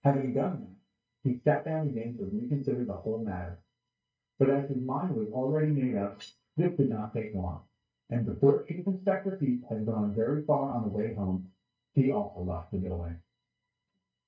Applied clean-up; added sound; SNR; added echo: neural mask model DeepFilterNet 3.